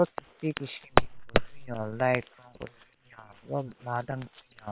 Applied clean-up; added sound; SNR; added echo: neural separator model SepFormer WHAM!.